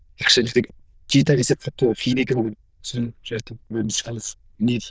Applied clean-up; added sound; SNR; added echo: neural diffusion model UNIVERSE++.